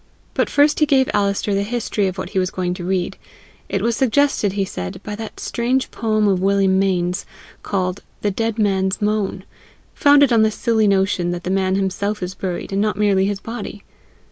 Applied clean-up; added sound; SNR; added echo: none; none; none; none.